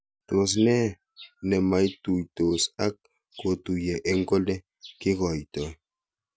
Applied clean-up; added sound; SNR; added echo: none; none; none; none.